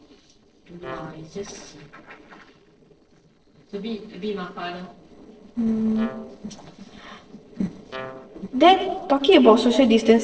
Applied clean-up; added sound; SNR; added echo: neural separator model SepFormer DNS4.